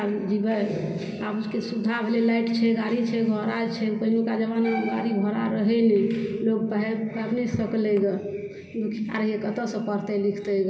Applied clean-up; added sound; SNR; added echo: none; none; none; reverberation time 0.2 s.